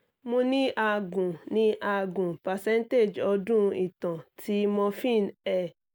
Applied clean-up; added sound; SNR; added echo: none; none; none; none.